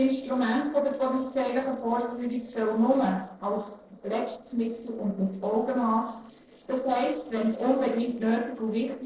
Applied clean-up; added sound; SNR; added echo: neural separator model SepFormer DNS4.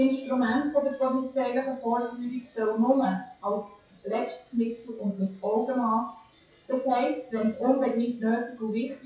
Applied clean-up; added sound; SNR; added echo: classical method WPE with log-MMSE.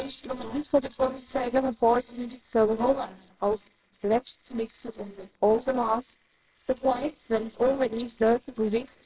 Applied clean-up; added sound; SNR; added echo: neural separator model SepFormer WHAMR!.